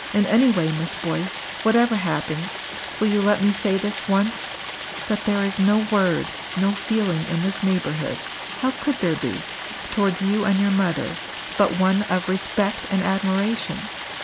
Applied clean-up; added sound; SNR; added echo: none; Stream; 9 dB; none.